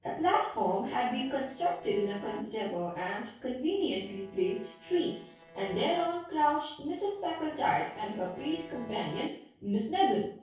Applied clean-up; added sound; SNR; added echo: neural separator model SepFormer DNS4.